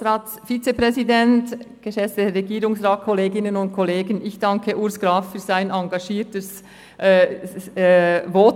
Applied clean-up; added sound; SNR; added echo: none; none; none; none.